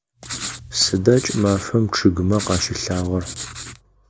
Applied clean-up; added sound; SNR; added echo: none; Writing; 12 dB; none.